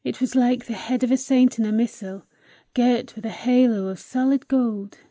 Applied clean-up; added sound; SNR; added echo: none; none; none; none.